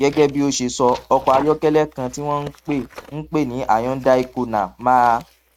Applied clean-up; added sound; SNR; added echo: neural mask model RNNoise.